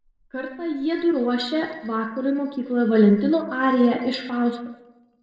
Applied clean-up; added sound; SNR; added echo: neural separator model SepFormer DNS4.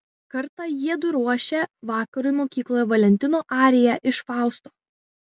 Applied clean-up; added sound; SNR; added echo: none; none; none; none.